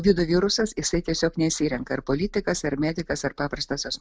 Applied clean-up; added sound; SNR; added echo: none; none; none; none.